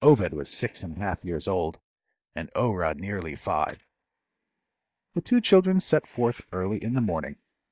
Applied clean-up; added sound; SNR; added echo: neural mask model DeepFilterNet 3.